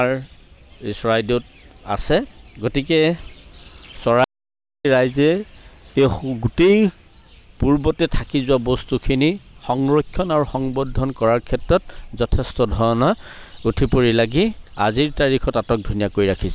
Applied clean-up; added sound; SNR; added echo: none; none; none; none.